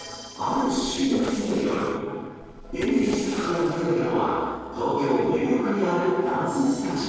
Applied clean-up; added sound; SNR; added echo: neural separator model SepFormer DNS4.